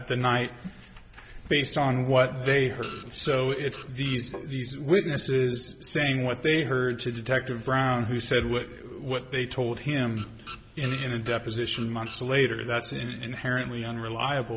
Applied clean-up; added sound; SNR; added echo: none; Printer + Tap; 15 dB; none.